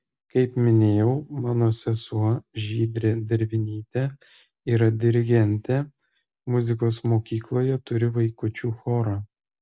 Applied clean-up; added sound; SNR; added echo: none; none; none; none.